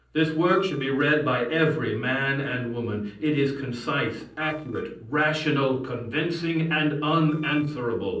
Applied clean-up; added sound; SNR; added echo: neural separator model SepFormer DNS4.